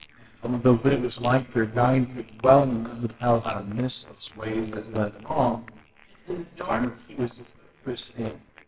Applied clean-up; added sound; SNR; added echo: neural separator model SepFormer WHAMR!.